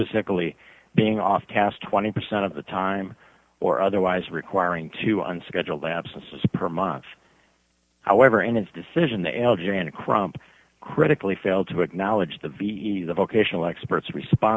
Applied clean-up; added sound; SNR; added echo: none; none; none; none.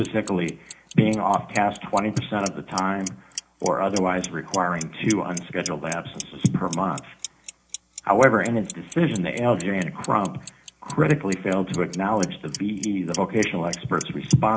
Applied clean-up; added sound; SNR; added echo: none; Clock; 16 dB; reverberation time 0.4 s.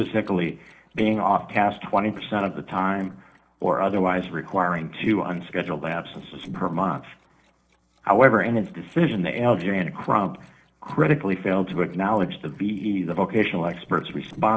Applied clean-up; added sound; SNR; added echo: neural separator model SepFormer DNS4.